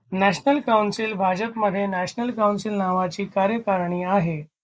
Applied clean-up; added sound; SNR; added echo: neural mask model Resemble Enhance denoiser.